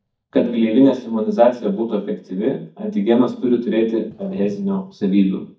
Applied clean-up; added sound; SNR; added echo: neural mask model DeepFilterNet 3.